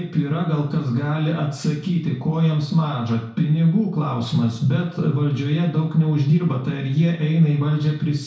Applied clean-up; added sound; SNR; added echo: none; none; none; reverberation time 0.6 s.